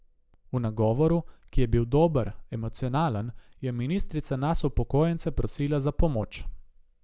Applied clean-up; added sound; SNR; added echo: none; none; none; none.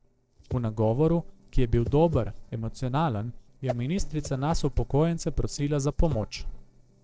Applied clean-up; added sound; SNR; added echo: neural separator model SepFormer DNS4.